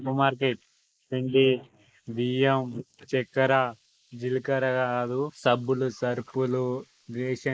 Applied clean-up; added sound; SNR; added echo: neural mask model Resemble Enhance denoiser.